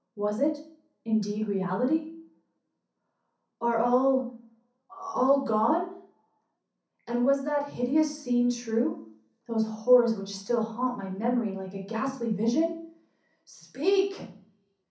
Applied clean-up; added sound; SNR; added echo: none; none; none; reverberation time 0.6 s.